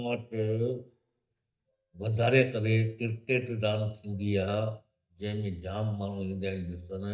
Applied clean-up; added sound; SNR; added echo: neural mask model DeepFilterNet 3.